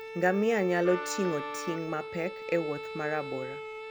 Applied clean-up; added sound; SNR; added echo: none; Bowed string instrument + Wind instrument, woodwind instrument; 8 dB; none.